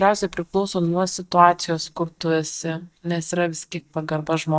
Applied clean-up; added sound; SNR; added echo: neural mask model DeepFilterNet 3.